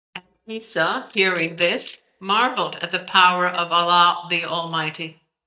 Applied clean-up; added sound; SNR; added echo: neural mask model DeepFilterNet 3.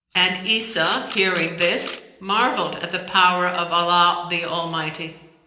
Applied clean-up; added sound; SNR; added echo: neural separator model SepFormer DNS4.